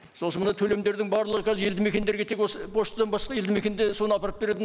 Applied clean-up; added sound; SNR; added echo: none; Wind; 15 dB; none.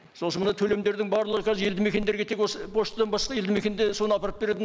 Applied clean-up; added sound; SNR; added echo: neural mask model Resemble Enhance denoiser.